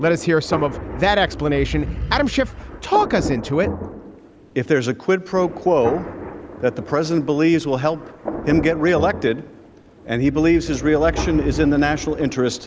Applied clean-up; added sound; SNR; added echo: none; Animal + Thunder; 9 dB; none.